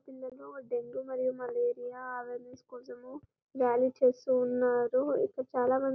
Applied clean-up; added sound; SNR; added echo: none; none; none; none.